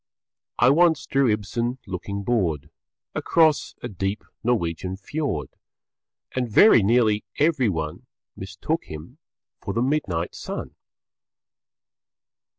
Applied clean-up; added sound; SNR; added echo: none; none; none; none.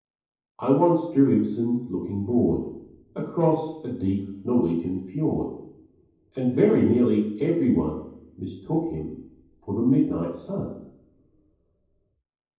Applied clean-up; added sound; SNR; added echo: none; none; none; reverberation time 0.9 s.